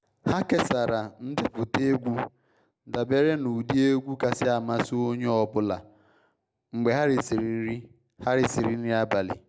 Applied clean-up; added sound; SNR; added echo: none; none; none; none.